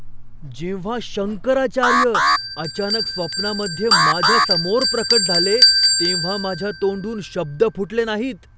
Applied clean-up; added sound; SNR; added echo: none; Bell + Alarm; -2 dB; none.